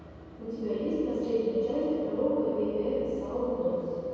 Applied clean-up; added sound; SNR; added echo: none; none; none; reverberation time 2.2 s.